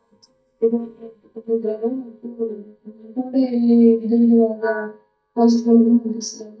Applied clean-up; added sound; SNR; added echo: neural mask model DeepFilterNet 3.